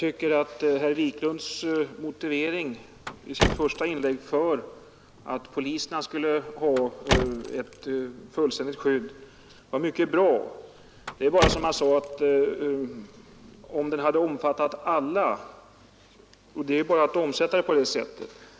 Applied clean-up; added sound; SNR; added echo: none; Car; 7 dB; none.